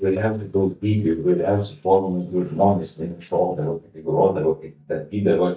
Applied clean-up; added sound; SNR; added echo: neural mask model DeepFilterNet 3.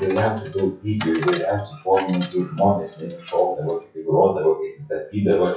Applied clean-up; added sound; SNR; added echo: classical method WPE with log-MMSE.